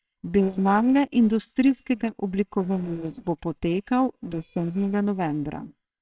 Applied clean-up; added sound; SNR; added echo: neural separator model SepFormer WHAMR!.